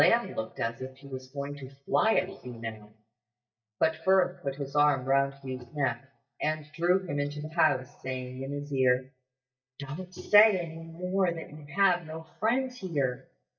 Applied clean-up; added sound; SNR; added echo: neural mask model DeepFilterNet 3.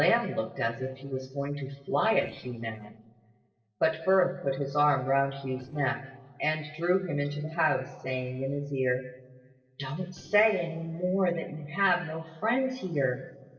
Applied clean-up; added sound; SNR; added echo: neural separator model SepFormer DNS4.